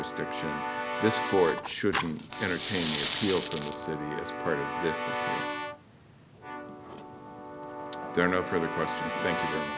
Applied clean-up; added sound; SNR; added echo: none; Fire + Keyboard (musical) / Brass instrument; 2 dB; none.